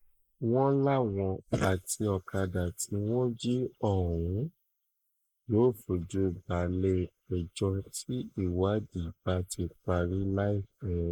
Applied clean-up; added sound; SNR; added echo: neural mask model Resemble Enhance denoiser.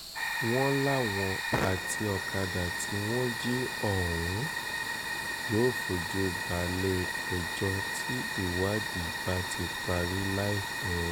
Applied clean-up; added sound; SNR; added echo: none; Fire; 1 dB; none.